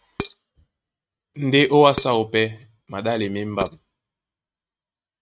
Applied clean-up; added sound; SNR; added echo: neural mask model RNNoise.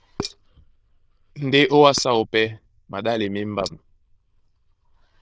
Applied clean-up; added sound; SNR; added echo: neural diffusion model UNIVERSE++.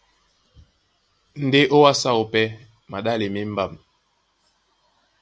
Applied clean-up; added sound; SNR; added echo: none; none; none; none.